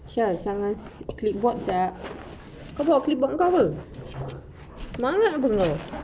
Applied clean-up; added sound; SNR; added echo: none; none; none; none.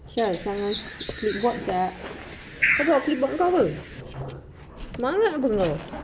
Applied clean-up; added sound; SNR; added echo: none; Bird; 6 dB; none.